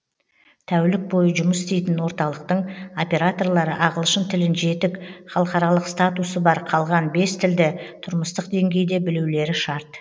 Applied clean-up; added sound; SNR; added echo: none; none; none; none.